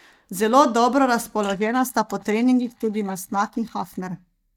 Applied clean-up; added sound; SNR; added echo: neural mask model DeepFilterNet 3.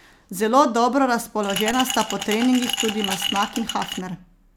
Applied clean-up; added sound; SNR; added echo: none; Glass; 6 dB; none.